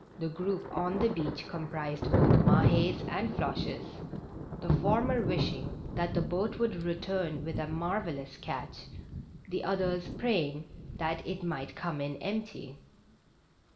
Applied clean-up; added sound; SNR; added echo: none; Thunder; 0 dB; reverberation time 1.9 s.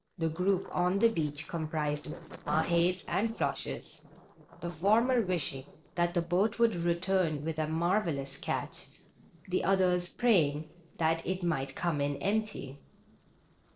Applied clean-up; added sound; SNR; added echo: neural separator model SepFormer DNS4.